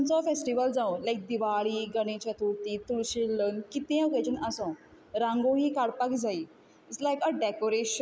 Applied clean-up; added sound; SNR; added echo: none; none; none; none.